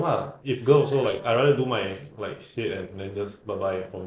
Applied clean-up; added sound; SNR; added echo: neural separator model SepFormer DNS4.